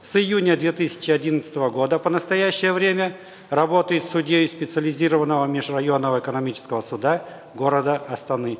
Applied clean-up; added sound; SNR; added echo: none; none; none; none.